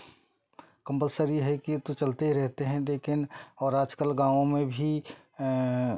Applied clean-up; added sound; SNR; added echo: none; none; none; none.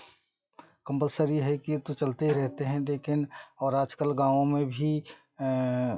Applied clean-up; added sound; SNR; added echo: classical method WPE with log-MMSE.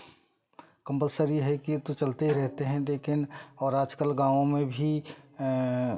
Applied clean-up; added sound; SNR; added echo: none; Snare drum; 19 dB; reverberation time 0.4 s.